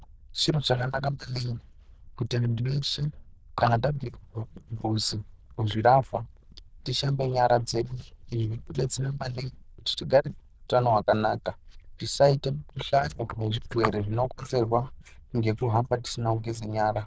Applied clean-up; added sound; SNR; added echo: neural diffusion model UNIVERSE++.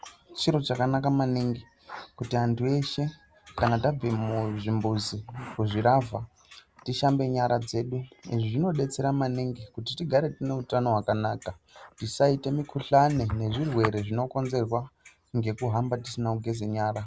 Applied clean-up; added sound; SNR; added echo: none; none; none; none.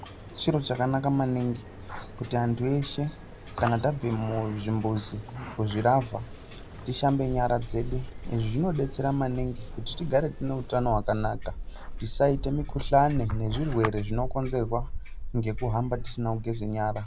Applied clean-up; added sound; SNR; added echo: none; Mechanical fan; 8 dB; none.